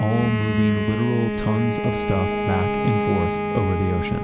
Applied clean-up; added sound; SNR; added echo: none; Bowed string instrument; 2 dB; none.